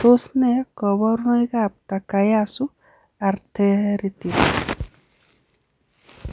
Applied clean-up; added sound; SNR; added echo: none; none; none; none.